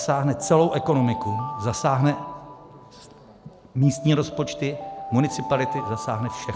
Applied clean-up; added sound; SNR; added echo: none; Alarm; 10 dB; none.